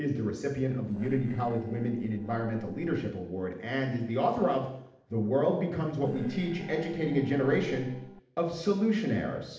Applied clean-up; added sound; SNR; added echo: neural separator model SepFormer DNS4.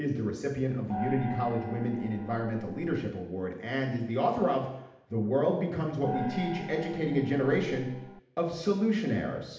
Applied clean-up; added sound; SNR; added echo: none; Gong; 9 dB; reverberation time 0.8 s.